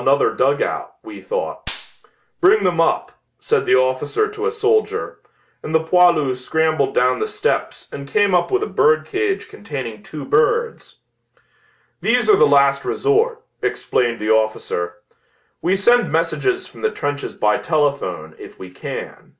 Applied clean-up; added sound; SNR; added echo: none; Gunshot, gunfire; 10 dB; none.